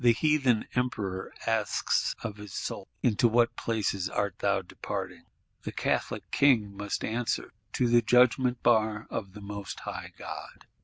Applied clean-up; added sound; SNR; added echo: none; none; none; none.